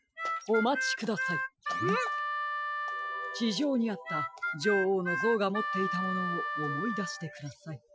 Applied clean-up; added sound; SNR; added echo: classical method Wiener filter.